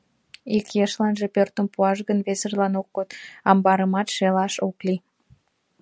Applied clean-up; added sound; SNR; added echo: none; none; none; none.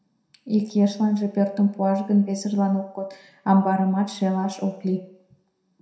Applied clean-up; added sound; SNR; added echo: none; none; none; reverberation time 0.6 s.